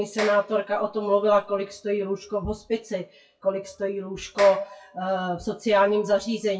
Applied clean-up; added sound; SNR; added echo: classical method WPE with log-MMSE.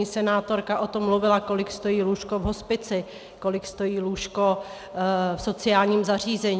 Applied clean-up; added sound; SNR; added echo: none; none; none; none.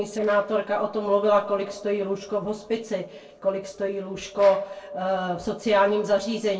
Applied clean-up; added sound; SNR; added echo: neural separator model SepFormer DNS4.